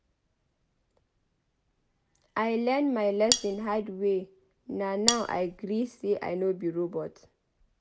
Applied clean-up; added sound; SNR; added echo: none; Cutlery, silverware; -1 dB; none.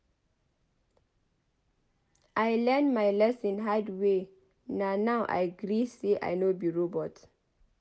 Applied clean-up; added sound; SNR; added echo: none; none; none; none.